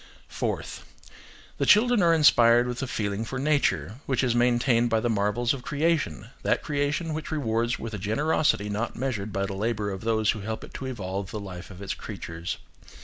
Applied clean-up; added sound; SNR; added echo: none; none; none; none.